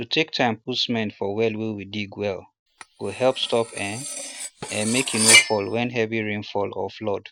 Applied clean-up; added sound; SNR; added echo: none; Cutlery, silverware; -1 dB; none.